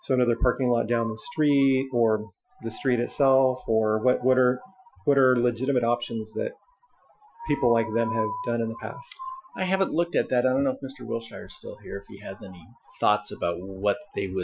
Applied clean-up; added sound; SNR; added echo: classical method Wiener filter.